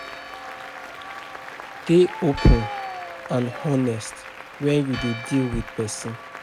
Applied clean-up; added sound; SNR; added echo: none; Church bell + Applause; 12 dB; none.